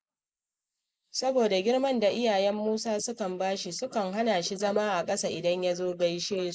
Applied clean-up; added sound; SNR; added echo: neural mask model Resemble Enhance denoiser.